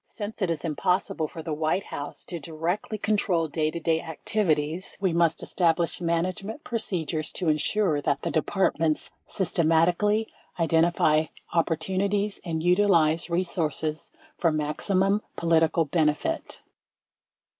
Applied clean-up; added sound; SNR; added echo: neural mask model Resemble Enhance denoiser.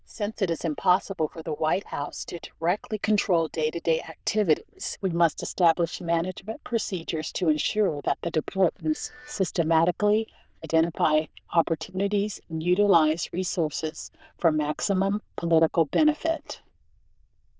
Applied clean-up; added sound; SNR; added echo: neural diffusion model UNIVERSE++.